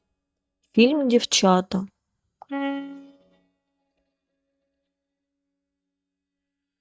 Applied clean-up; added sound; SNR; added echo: neural mask model DeepFilterNet 3.